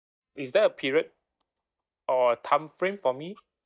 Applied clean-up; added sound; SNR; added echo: neural mask model DeepFilterNet 3.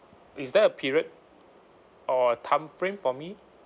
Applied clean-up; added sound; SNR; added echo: none; none; none; none.